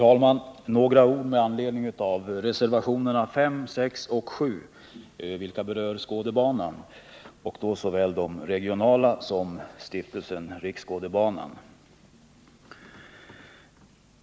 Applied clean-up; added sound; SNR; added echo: none; none; none; none.